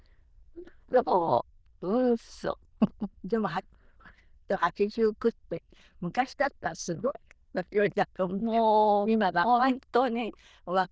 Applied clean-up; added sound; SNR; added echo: neural diffusion model UNIVERSE++.